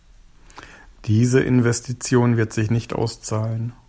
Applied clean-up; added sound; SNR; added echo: none; none; none; none.